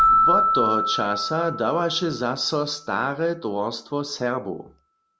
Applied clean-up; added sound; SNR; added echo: none; Keyboard (musical); -1 dB; none.